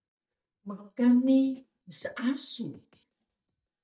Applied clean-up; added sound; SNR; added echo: neural mask model DeepFilterNet 3.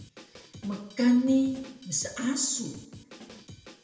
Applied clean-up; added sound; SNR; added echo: none; Drum kit; 19 dB; reverberation time 0.8 s.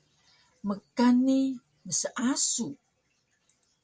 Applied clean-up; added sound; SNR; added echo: none; none; none; none.